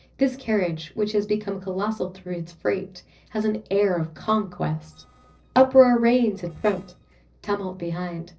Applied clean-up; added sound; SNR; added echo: neural separator model SepFormer DNS4.